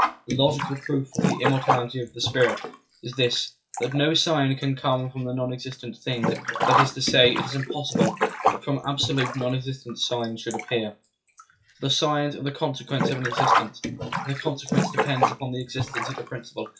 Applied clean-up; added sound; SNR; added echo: classical method WPE with log-MMSE.